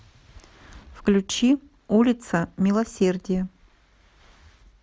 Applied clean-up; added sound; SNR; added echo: none; none; none; none.